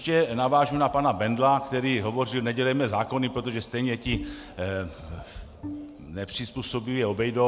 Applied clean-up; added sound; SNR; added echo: none; Bowed string instrument; 16 dB; none.